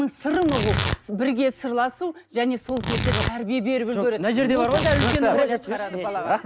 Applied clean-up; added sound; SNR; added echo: none; Tearing; 5 dB; none.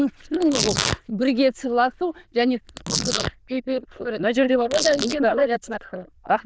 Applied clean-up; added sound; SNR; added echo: neural diffusion model UNIVERSE++.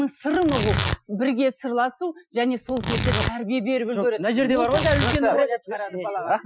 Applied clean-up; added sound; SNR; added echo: classical method Wiener filter.